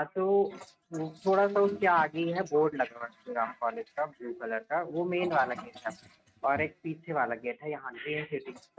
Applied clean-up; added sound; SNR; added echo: neural mask model RNNoise.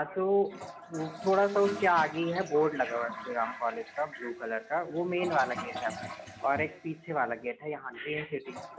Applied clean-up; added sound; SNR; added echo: none; Toilet flush; 13 dB; none.